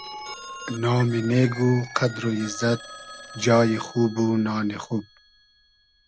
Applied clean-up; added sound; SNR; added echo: none; Telephone; 16 dB; none.